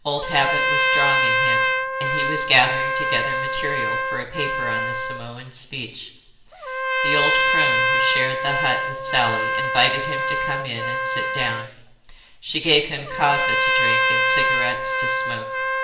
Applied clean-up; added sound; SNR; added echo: none; Trumpet; -3 dB; reverberation time 0.8 s.